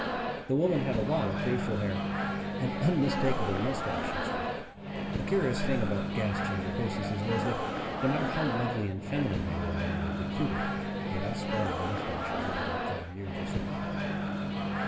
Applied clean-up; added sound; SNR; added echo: none; Microwave oven; 0 dB; reverberation time 1.8 s.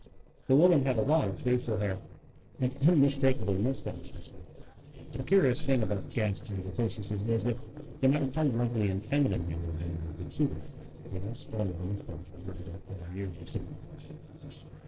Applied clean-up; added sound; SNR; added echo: neural separator model SepFormer DNS4.